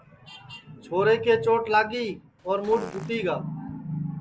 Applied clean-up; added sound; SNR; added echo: none; Fart; 17 dB; none.